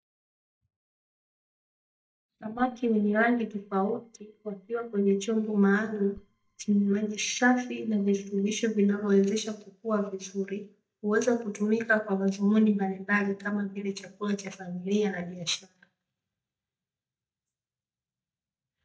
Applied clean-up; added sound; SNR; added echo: neural mask model DeepFilterNet 3.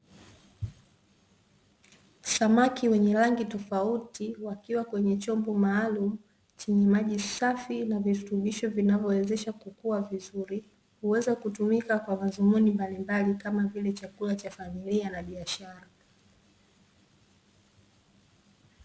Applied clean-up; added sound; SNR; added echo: none; none; none; none.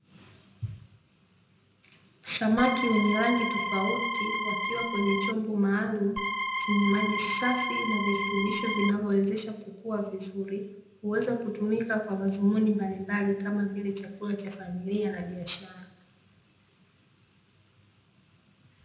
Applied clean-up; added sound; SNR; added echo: none; Organ; 1 dB; reverberation time 0.7 s.